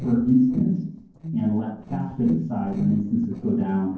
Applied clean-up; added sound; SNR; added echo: neural separator model SepFormer DNS4.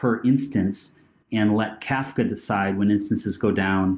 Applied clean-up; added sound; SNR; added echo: none; none; none; none.